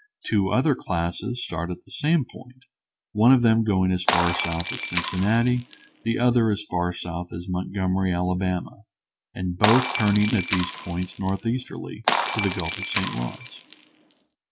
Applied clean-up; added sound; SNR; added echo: none; Shatter; 5 dB; none.